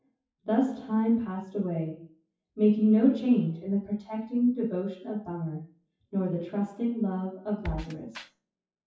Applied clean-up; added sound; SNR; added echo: classical method WPE with log-MMSE.